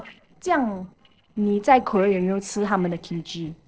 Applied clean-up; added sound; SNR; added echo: neural separator model SepFormer DNS4.